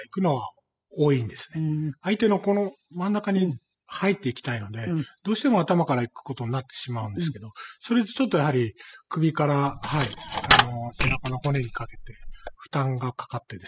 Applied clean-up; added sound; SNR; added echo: classical method spectral subtraction.